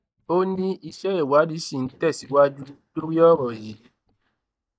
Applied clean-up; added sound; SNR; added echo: neural mask model DeepFilterNet 3.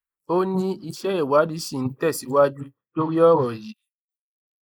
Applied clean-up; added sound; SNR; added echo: neural mask model Resemble Enhance denoiser.